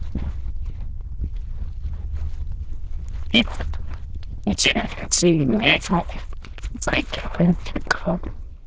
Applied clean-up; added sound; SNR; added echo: neural diffusion model UNIVERSE++.